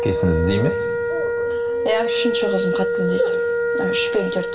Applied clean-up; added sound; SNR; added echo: none; Wind instrument, woodwind instrument; -2 dB; reverberation time 2.8 s.